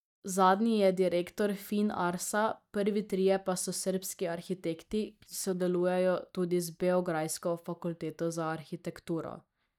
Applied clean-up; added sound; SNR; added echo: neural mask model DeepFilterNet 3.